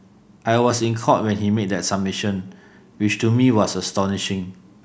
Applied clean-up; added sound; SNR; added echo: none; none; none; none.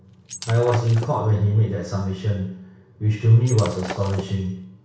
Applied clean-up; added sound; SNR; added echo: none; Shatter; 15 dB; reverberation time 0.6 s.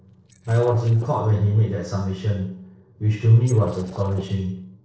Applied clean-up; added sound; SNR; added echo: neural separator model SepFormer DNS4.